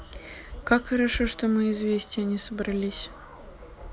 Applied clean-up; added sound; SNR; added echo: none; none; none; none.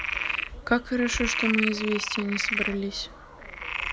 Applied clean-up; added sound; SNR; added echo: none; Frog; 3 dB; none.